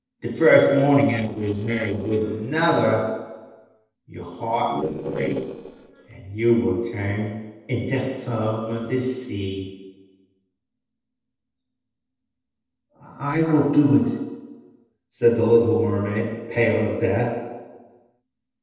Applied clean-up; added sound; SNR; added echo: neural separator model SepFormer DNS4.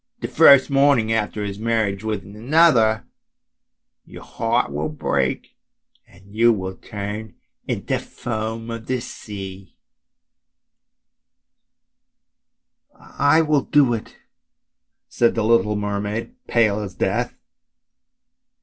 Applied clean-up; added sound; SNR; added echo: none; none; none; none.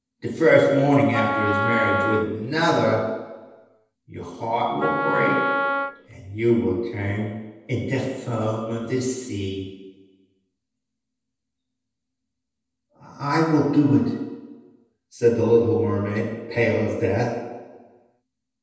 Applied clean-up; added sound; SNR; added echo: none; Wind instrument, woodwind instrument; 2 dB; reverberation time 1.1 s.